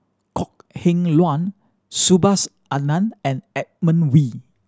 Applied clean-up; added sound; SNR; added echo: none; none; none; none.